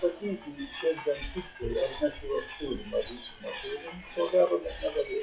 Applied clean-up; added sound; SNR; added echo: classical method WPE with log-MMSE.